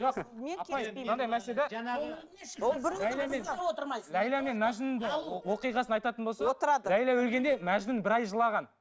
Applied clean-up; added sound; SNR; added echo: neural separator model SepFormer DNS4.